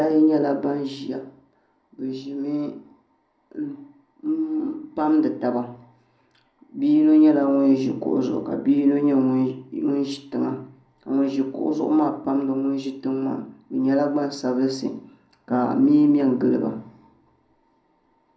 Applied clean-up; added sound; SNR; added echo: none; none; none; reverberation time 0.5 s.